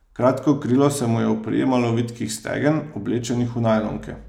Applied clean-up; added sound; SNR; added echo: none; none; none; none.